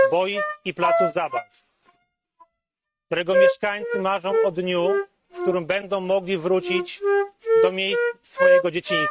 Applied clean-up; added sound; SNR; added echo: neural mask model RNNoise.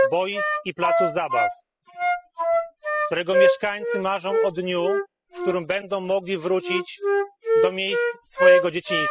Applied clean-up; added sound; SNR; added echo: classical method spectral subtraction.